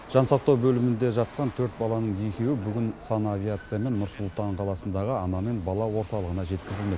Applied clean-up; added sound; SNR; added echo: none; Rattle / Chatter / Hiss / Engine / Mechanisms; 18 dB; none.